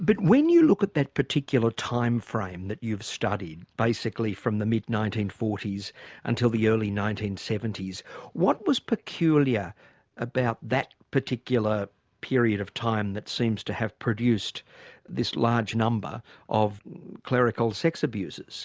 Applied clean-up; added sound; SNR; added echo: none; none; none; none.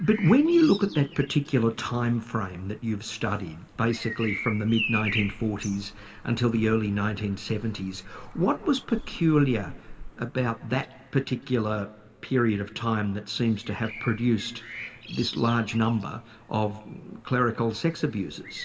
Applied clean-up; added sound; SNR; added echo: none; Bird vocalization, bird call, bird song; 14 dB; reverberation time 1.8 s.